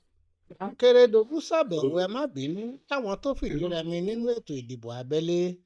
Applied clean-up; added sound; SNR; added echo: neural mask model DeepFilterNet 3.